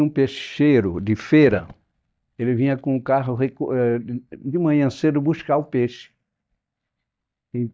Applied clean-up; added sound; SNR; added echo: neural mask model DeepFilterNet 3.